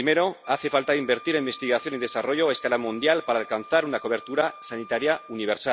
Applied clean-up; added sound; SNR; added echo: none; Wind instrument, woodwind instrument; 20 dB; none.